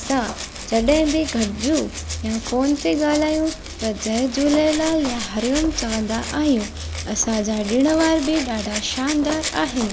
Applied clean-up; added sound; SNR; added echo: none; Rattle (instrument) + Walk, footsteps; 9 dB; none.